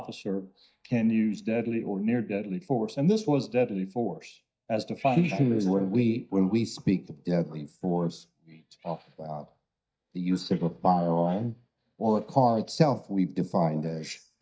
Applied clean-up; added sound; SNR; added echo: neural mask model DeepFilterNet 3.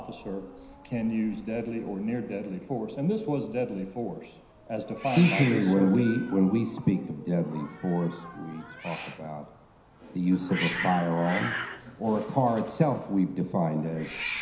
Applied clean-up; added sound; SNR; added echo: none; Hiss; 12 dB; reverberation time 0.9 s.